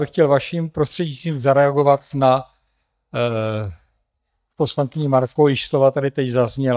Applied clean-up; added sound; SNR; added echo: neural mask model DeepFilterNet 3.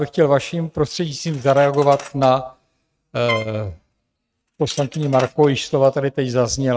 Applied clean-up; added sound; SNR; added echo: neural mask model RNNoise.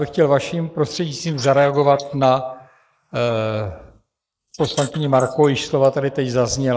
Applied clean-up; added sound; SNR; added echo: neural mask model Resemble Enhance denoiser.